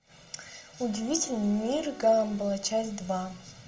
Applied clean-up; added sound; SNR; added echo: none; Bowed string instrument; 20 dB; reverberation time 0.3 s.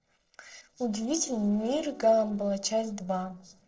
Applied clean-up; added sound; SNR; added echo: neural separator model SepFormer DNS4.